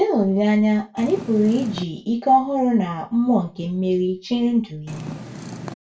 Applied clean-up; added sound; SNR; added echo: none; Purr; 13 dB; reverberation time 0.2 s.